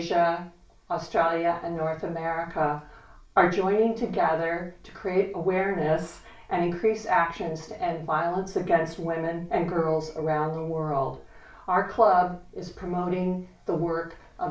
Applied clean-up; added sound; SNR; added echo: none; none; none; reverberation time 0.3 s.